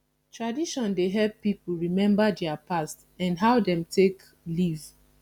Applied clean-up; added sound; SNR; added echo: none; none; none; none.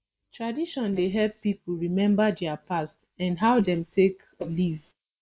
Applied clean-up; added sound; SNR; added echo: neural mask model Resemble Enhance denoiser.